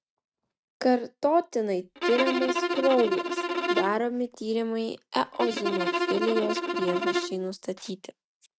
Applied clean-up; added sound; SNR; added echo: neural mask model RNNoise.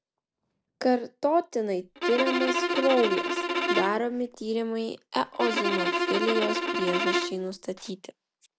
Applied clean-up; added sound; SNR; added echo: none; Bowed string instrument; 0 dB; none.